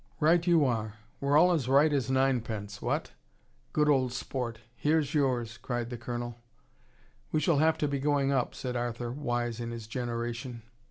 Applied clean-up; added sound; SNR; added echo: none; none; none; none.